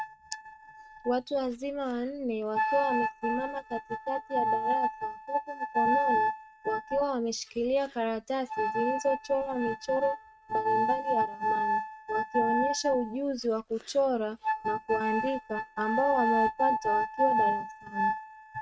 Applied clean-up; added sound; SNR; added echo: neural mask model RNNoise.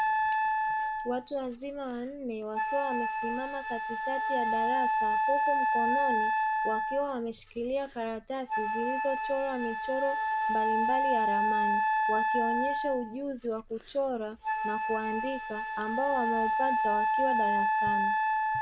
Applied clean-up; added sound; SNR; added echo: none; Wind instrument, woodwind instrument; -5 dB; none.